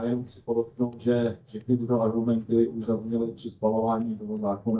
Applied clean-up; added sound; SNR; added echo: neural mask model DeepFilterNet 3.